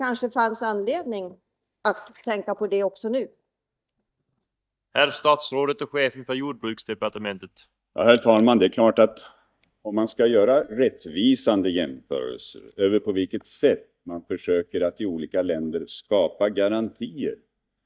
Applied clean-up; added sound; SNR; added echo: neural mask model DeepFilterNet 3.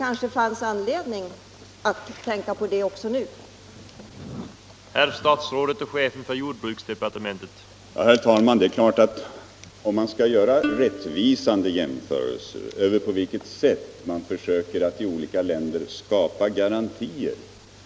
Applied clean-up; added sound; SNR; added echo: none; Plucked string instrument; 11 dB; none.